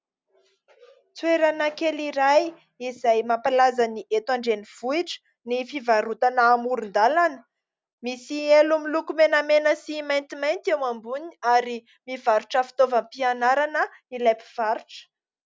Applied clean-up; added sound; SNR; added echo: none; none; none; none.